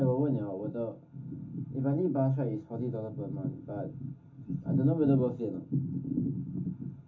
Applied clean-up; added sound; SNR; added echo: none; none; none; reverberation time 0.3 s.